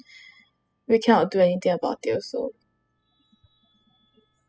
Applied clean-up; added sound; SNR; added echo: classical method spectral subtraction.